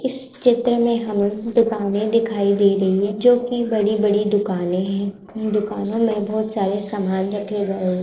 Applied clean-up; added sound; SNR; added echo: neural separator model SepFormer DNS4.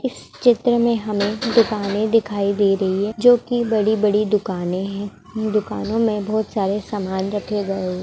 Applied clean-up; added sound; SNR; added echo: none; none; none; none.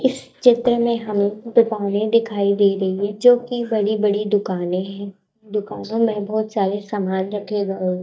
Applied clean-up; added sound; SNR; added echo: neural mask model DeepFilterNet 3.